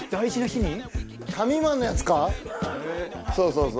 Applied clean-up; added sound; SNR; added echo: none; none; none; none.